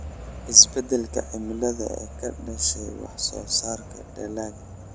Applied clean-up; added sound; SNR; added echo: none; Alarm / Truck; 13 dB; none.